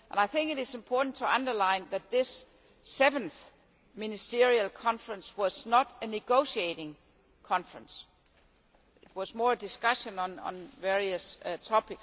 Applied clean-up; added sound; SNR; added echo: none; none; none; none.